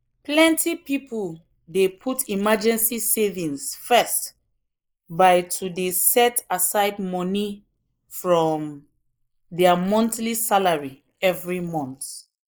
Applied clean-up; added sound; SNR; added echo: neural mask model Resemble Enhance denoiser.